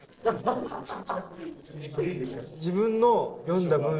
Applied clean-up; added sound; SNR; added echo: neural separator model SepFormer DNS4.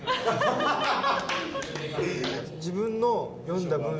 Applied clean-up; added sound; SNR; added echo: none; Traffic noise, roadway noise; 17 dB; none.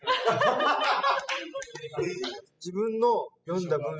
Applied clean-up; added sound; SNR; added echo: classical method spectral subtraction.